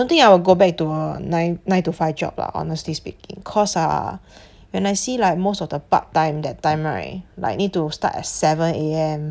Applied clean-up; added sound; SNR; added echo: none; none; none; none.